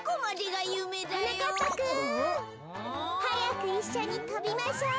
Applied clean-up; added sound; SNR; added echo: none; none; none; none.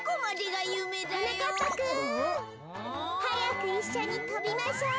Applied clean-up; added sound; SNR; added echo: none; Wind instrument, woodwind instrument; 10 dB; none.